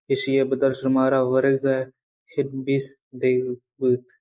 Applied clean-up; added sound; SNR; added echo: neural mask model Resemble Enhance denoiser.